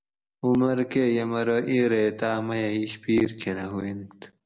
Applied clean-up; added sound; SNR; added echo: none; none; none; none.